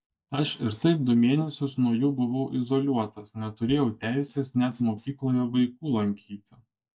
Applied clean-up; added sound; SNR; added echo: neural mask model DeepFilterNet 3.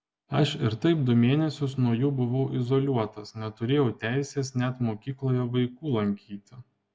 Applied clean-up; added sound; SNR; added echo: none; none; none; none.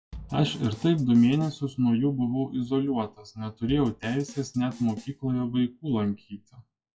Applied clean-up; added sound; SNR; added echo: classical method WPE with log-MMSE.